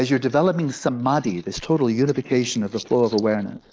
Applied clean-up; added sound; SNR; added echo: neural mask model Resemble Enhance denoiser.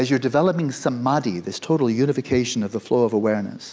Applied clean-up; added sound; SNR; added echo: none; none; none; none.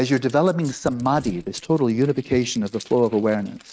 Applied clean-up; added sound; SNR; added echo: neural mask model RNNoise.